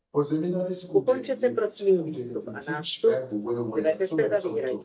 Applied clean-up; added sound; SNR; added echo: neural mask model DeepFilterNet 3.